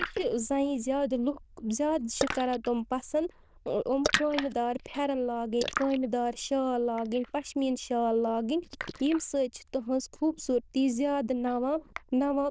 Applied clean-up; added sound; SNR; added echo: neural diffusion model UNIVERSE++.